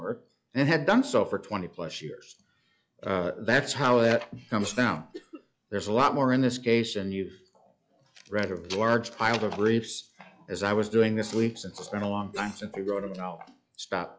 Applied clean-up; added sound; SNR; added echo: classical method log-MMSE.